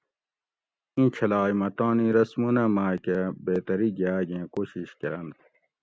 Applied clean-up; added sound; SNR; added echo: none; none; none; none.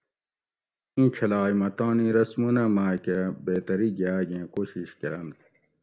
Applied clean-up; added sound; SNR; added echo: none; none; none; reverberation time 0.4 s.